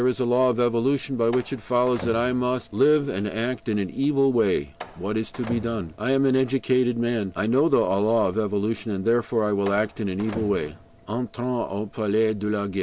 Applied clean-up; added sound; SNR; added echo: none; Slam; 19 dB; none.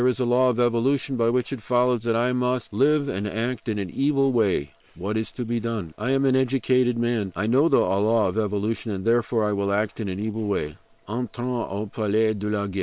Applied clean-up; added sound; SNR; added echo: neural separator model SepFormer WHAM!.